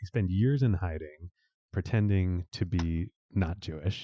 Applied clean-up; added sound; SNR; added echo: classical method Wiener filter.